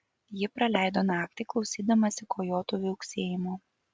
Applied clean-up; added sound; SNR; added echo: none; none; none; none.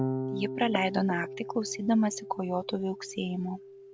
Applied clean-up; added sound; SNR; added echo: none; Electric guitar / Bass guitar; 7 dB; none.